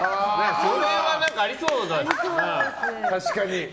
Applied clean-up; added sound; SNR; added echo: none; none; none; none.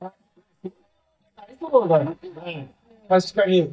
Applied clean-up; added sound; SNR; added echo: neural mask model DeepFilterNet 3.